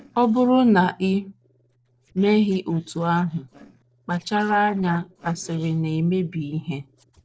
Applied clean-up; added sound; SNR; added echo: neural separator model SepFormer DNS4.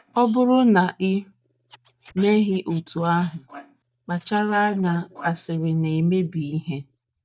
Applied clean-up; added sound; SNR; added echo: neural mask model DeepFilterNet 3.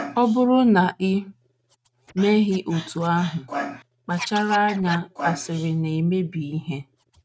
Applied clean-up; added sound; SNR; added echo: neural mask model RNNoise.